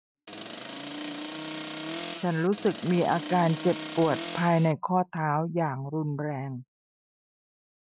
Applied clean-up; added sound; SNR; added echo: none; Accelerating, revving, vroom; 8 dB; none.